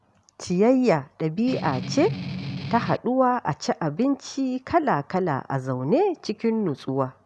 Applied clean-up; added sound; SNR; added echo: none; Strum; 7 dB; none.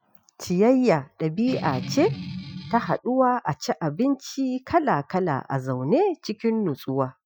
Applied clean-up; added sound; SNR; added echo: classical method Wiener filter.